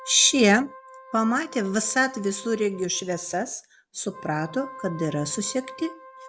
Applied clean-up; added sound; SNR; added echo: none; Wind instrument, woodwind instrument; 19 dB; none.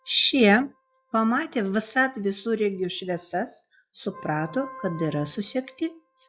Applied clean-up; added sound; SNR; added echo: classical method log-MMSE.